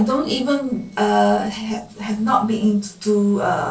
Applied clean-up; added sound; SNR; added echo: neural separator model SepFormer DNS4.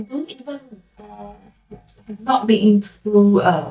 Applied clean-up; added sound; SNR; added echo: neural mask model DeepFilterNet 3.